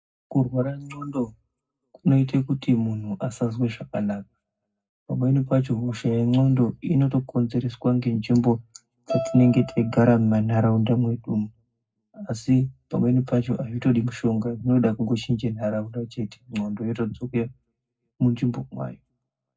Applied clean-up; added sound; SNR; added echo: none; Bowed string instrument; 10 dB; reverberation time 0.3 s.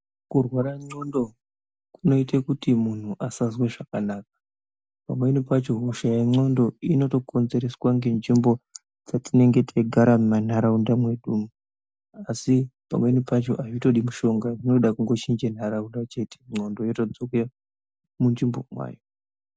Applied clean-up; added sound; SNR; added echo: none; none; none; none.